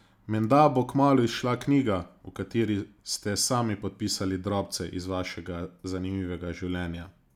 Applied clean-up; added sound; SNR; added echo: none; none; none; none.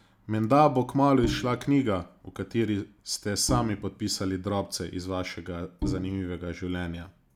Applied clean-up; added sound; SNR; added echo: none; Bowed string instrument; 8 dB; none.